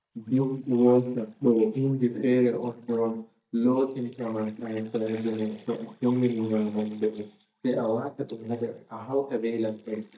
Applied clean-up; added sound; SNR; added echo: neural mask model DeepFilterNet 3.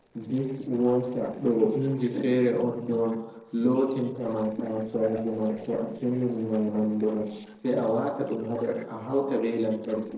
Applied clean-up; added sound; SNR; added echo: neural separator model SepFormer DNS4.